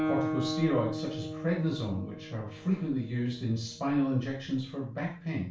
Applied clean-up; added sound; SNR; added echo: none; Guitar; 6 dB; reverberation time 0.3 s.